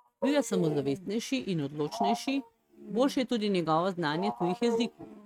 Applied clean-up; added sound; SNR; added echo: neural mask model RNNoise.